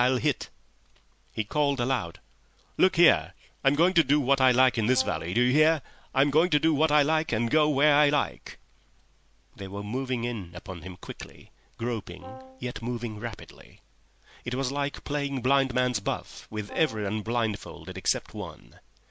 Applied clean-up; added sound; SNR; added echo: none; Brass instrument; 16 dB; none.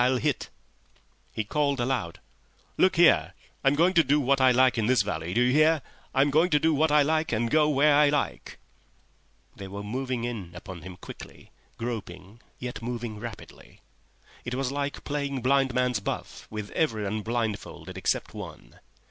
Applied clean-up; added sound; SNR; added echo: none; none; none; none.